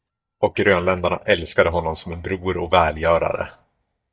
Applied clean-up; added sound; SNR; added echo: neural mask model DeepFilterNet 3.